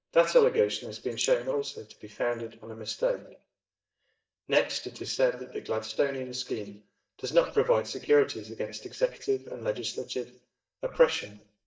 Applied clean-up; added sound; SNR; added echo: neural mask model DeepFilterNet 3.